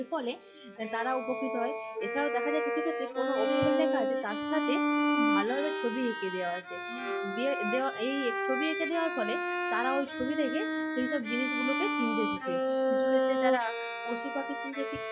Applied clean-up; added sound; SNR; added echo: classical method log-MMSE.